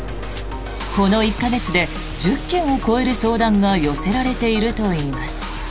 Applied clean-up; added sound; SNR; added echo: none; none; none; none.